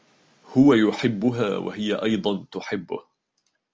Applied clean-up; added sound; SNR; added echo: none; none; none; none.